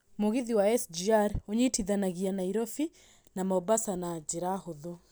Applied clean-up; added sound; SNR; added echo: none; none; none; none.